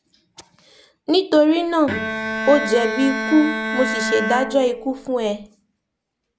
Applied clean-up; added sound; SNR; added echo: none; Bowed string instrument; 5 dB; none.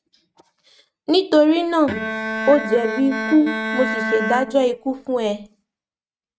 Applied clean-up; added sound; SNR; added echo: neural mask model RNNoise.